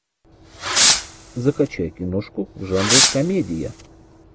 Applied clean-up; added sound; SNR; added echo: none; Fireworks; -3 dB; none.